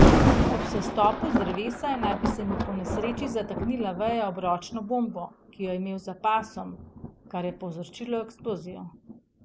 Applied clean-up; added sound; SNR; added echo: none; Thunder; -2 dB; none.